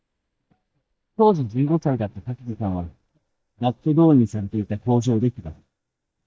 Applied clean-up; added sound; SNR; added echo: neural mask model DeepFilterNet 3.